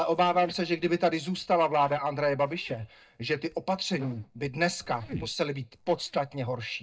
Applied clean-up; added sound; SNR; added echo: neural mask model DeepFilterNet 3.